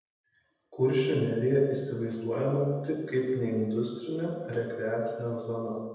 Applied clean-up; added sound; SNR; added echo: none; none; none; reverberation time 1.1 s.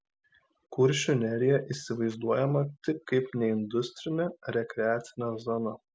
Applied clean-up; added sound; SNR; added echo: none; none; none; none.